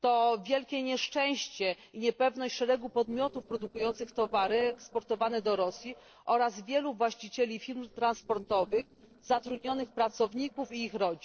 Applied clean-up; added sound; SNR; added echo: neural separator model SepFormer DNS4.